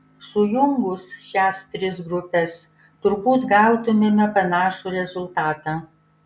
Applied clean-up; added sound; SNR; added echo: none; none; none; none.